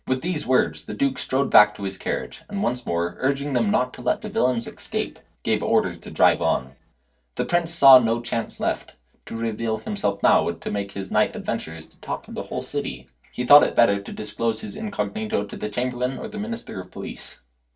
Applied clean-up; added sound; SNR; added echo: neural separator model SepFormer DNS4.